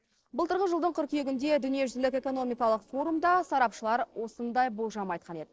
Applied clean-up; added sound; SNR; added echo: neural separator model SepFormer DNS4.